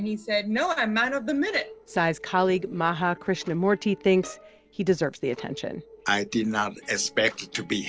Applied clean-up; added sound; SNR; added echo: neural separator model SepFormer DNS4.